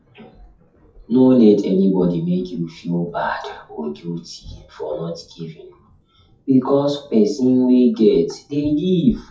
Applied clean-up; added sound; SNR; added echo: classical method WPE with log-MMSE.